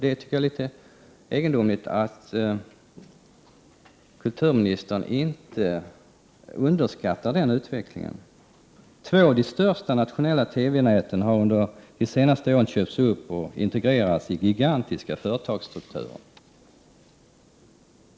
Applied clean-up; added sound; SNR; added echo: none; none; none; none.